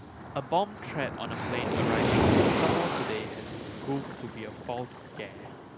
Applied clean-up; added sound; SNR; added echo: none; Waves, surf; -5 dB; none.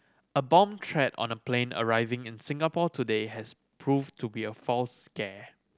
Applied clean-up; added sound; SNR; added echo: none; none; none; none.